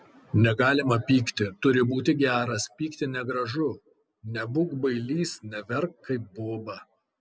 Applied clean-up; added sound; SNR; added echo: none; none; none; none.